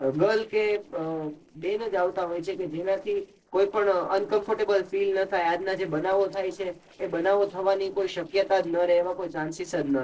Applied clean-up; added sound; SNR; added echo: neural separator model SepFormer DNS4.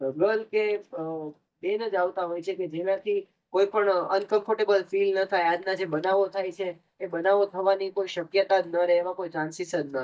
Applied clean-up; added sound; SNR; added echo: neural mask model DeepFilterNet 3.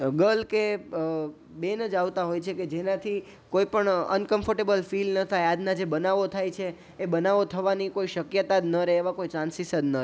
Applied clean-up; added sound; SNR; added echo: none; none; none; none.